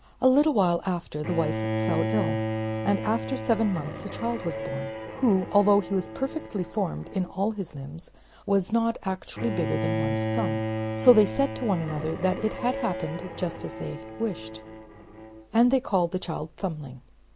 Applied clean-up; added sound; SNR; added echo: none; Bowed string instrument; 6 dB; none.